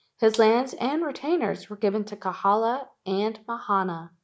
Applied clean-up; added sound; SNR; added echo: none; Gunshot, gunfire; 20 dB; none.